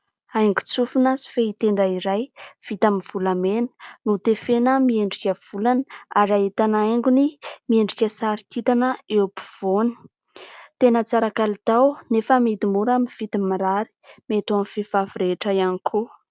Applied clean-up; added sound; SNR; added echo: none; none; none; none.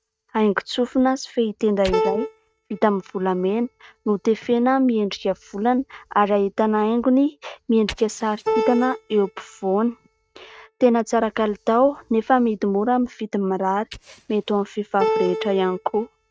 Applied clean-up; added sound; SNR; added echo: neural mask model RNNoise.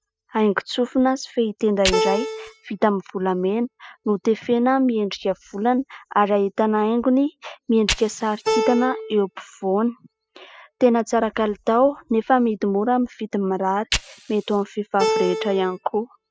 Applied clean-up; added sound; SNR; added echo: classical method spectral subtraction.